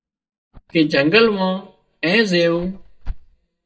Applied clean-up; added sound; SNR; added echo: neural mask model DeepFilterNet 3.